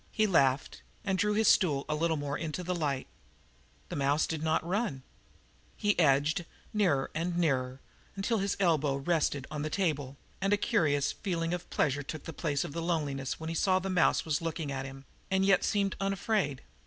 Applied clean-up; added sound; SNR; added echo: none; none; none; none.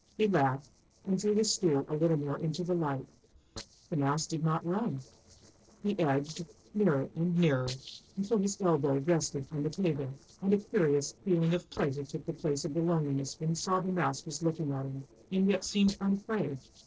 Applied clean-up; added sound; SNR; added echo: neural separator model SepFormer DNS4.